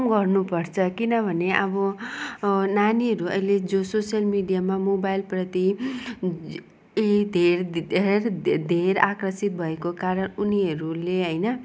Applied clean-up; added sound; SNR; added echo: none; none; none; none.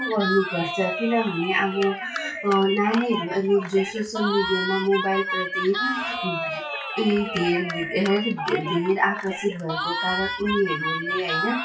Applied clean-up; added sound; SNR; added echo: classical method WPE with log-MMSE.